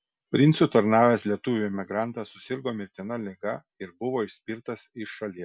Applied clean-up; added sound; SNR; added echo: none; none; none; none.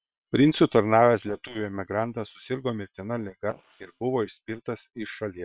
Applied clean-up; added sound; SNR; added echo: neural separator model SepFormer WHAM!.